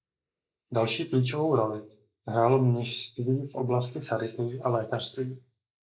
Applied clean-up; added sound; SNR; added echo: neural mask model Resemble Enhance denoiser.